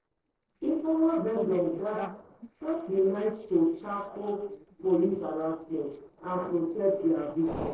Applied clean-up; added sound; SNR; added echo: neural separator model SepFormer DNS4.